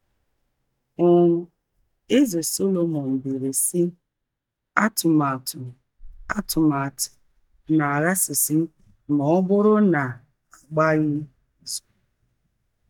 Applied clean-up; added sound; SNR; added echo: neural mask model DeepFilterNet 3.